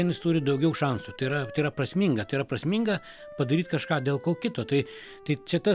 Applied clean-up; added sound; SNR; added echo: none; Wind instrument, woodwind instrument; 19 dB; none.